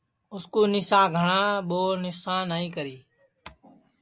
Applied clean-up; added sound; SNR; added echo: none; none; none; none.